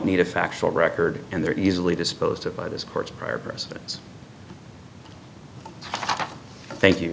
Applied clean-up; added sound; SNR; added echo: none; none; none; none.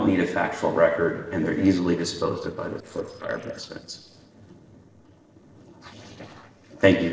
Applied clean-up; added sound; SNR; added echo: neural separator model SepFormer DNS4.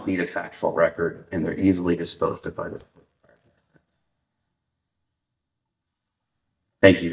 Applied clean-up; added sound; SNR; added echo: neural mask model DeepFilterNet 3.